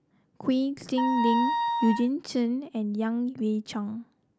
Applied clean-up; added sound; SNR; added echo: none; Wind instrument, woodwind instrument; 0 dB; none.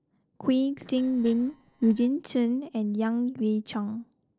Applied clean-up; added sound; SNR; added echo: neural separator model SepFormer DNS4.